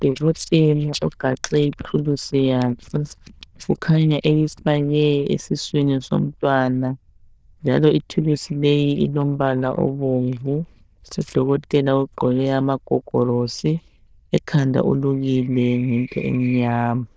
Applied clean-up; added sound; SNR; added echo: neural diffusion model UNIVERSE++.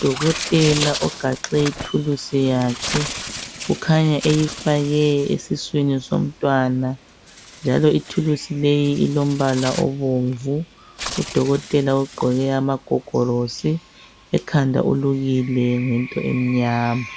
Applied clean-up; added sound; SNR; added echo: none; Bird; 13 dB; none.